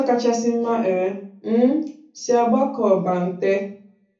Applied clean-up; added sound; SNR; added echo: none; none; none; reverberation time 0.6 s.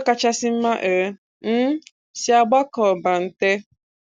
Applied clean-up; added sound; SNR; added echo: none; none; none; none.